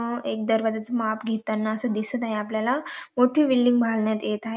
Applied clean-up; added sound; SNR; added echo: none; none; none; none.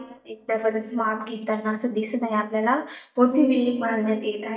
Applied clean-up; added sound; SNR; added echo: neural mask model DeepFilterNet 3.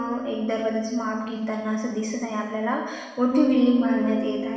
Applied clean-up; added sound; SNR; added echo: none; Bass guitar; 5 dB; reverberation time 1.2 s.